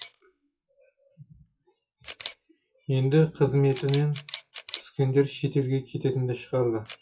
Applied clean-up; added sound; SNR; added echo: classical method WPE with log-MMSE.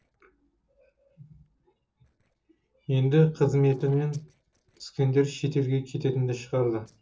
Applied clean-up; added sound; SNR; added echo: neural separator model SepFormer DNS4.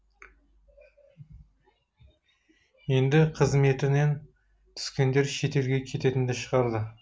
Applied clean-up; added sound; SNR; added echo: none; none; none; none.